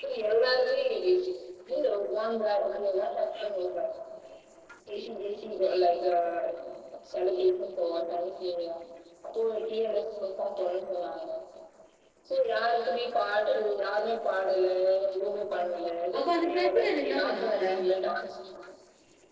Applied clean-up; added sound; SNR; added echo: neural separator model SepFormer DNS4.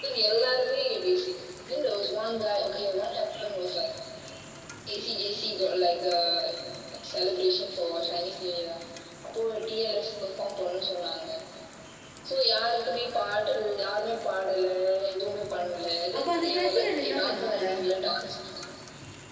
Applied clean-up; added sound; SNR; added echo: none; Rain; 19 dB; reverberation time 2.5 s.